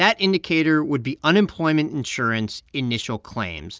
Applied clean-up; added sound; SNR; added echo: none; none; none; none.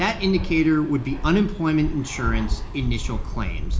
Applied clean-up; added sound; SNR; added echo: none; Fixed-wing aircraft, airplane; 4 dB; reverberation time 0.4 s.